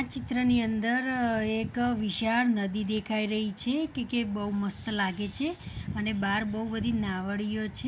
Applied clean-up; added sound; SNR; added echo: none; none; none; none.